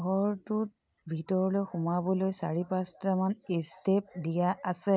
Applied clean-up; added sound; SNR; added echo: none; none; none; none.